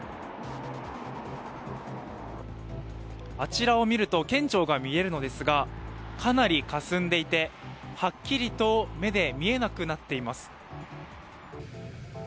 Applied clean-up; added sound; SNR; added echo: none; Bowed string instrument; 13 dB; none.